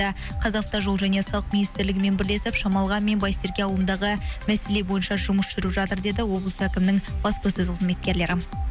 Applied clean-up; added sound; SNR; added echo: none; none; none; none.